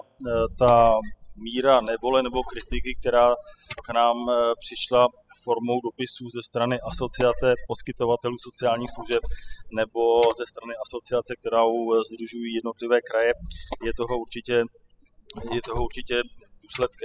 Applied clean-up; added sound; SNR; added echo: classical method spectral subtraction.